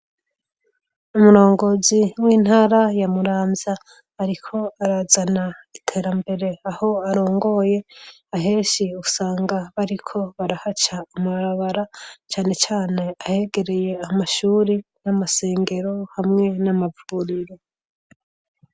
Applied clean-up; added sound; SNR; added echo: none; none; none; none.